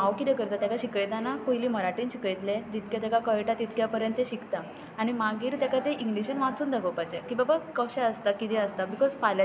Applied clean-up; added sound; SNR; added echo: none; none; none; none.